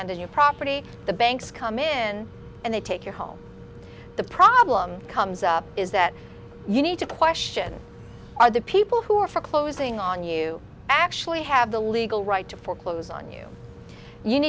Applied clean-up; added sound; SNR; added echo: none; none; none; none.